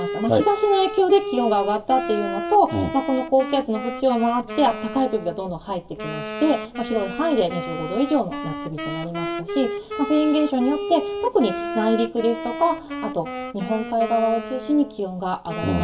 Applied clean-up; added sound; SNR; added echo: none; Wind instrument, woodwind instrument; 8 dB; reverberation time 0.2 s.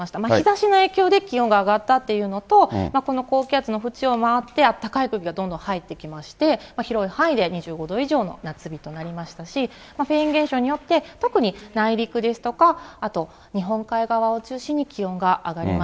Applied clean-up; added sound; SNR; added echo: none; none; none; none.